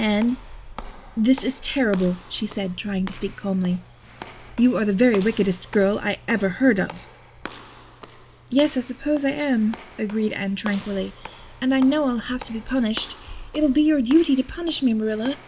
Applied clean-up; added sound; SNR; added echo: none; Walk, footsteps / Slam; 19 dB; none.